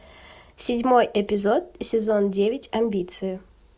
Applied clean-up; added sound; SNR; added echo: none; none; none; none.